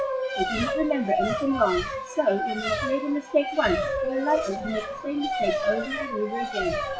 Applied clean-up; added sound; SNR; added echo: classical method WPE with log-MMSE.